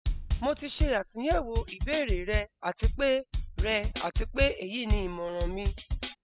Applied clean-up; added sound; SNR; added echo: classical method spectral subtraction.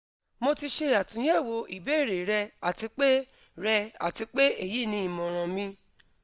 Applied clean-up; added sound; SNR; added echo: none; none; none; none.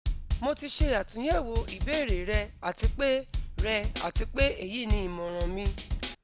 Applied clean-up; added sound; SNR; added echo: none; Drum kit; -1 dB; none.